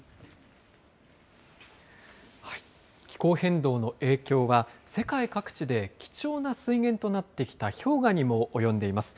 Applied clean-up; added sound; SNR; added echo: none; none; none; none.